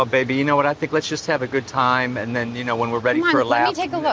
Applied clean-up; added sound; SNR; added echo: none; none; none; none.